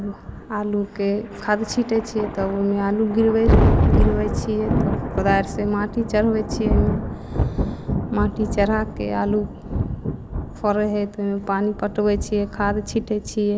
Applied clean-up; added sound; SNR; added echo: none; Thunder; 1 dB; none.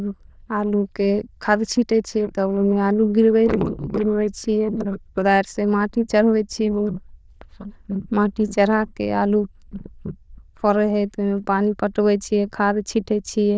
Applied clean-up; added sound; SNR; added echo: neural diffusion model UNIVERSE++.